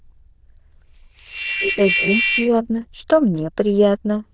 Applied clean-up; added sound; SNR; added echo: neural diffusion model UNIVERSE++.